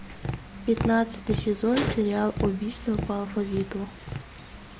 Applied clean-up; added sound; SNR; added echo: none; Tap; 6 dB; none.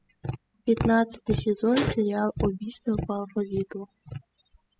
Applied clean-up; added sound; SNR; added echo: classical method spectral subtraction.